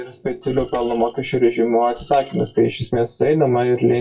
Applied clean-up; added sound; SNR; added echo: classical method WPE with log-MMSE.